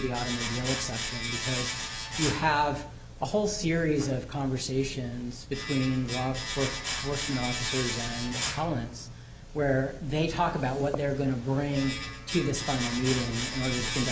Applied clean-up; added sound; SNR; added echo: none; Domestic sounds, home sounds; 7 dB; none.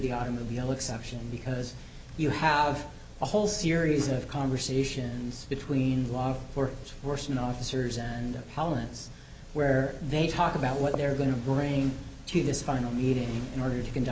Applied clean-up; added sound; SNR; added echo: none; none; none; none.